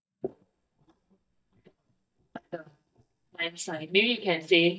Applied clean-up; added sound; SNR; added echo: neural mask model DeepFilterNet 3.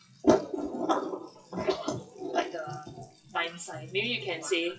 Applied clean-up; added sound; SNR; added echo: classical method WPE with log-MMSE.